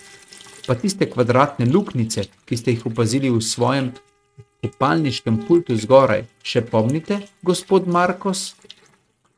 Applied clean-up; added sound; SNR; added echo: neural mask model RNNoise.